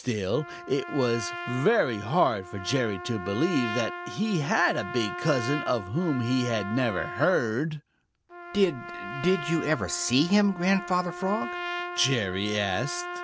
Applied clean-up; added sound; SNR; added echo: none; Trumpet; 10 dB; none.